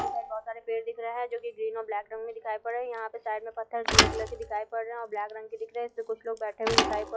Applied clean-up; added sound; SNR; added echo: classical method log-MMSE.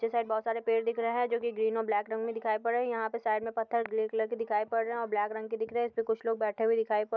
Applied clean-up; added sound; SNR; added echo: none; none; none; none.